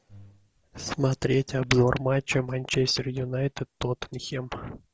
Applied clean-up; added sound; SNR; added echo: none; none; none; none.